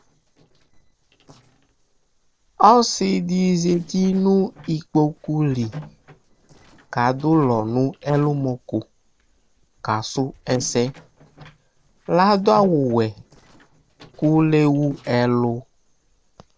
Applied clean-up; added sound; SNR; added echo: neural separator model SepFormer DNS4.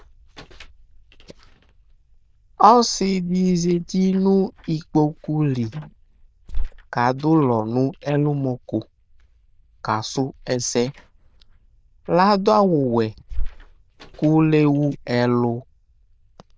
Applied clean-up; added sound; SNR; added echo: neural diffusion model UNIVERSE++.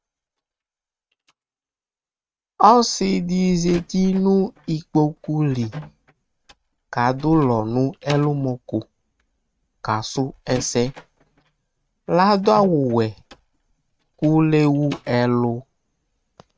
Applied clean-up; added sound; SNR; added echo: neural mask model RNNoise.